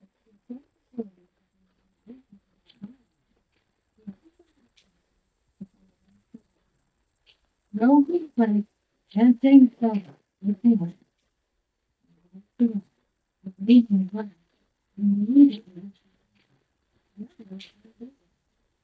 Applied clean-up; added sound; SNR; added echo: neural mask model DeepFilterNet 3.